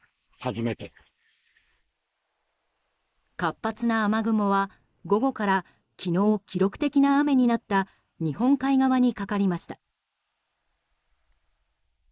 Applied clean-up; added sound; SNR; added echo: neural mask model Resemble Enhance denoiser.